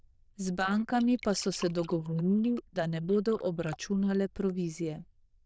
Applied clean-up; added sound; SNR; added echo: neural diffusion model UNIVERSE++.